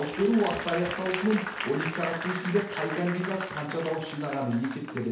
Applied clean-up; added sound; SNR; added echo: none; Applause / Crowd; 8 dB; reverberation time 2.2 s.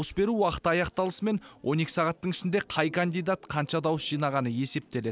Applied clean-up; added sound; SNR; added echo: none; none; none; none.